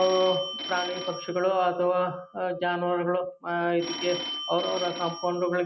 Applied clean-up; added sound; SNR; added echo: none; Telephone; 11 dB; none.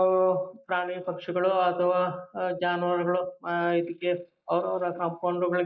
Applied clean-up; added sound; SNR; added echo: neural mask model Resemble Enhance denoiser.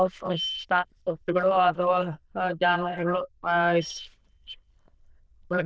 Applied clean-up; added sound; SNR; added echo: neural diffusion model UNIVERSE++.